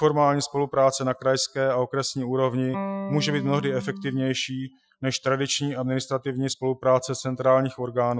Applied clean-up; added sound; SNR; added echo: classical method Wiener filter.